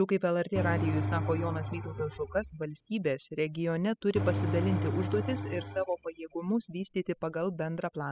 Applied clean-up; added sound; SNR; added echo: classical method spectral subtraction.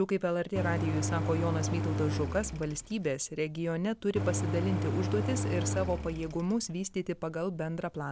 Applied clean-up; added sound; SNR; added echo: none; Engine; 1 dB; none.